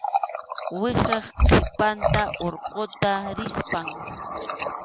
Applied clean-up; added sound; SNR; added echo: none; Water tap, faucet; 1 dB; none.